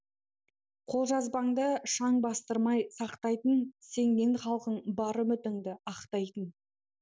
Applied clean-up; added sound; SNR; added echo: none; none; none; none.